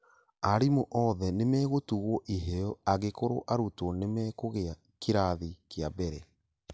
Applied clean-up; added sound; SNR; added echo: none; none; none; none.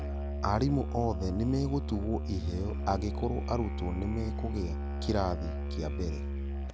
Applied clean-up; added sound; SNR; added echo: none; Musical instrument; 1 dB; none.